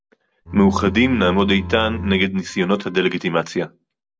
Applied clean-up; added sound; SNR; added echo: none; Bowed string instrument; 10 dB; none.